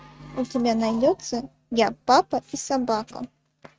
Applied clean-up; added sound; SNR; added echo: neural mask model RNNoise.